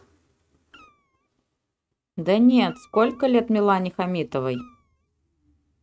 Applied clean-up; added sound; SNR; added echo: neural mask model RNNoise.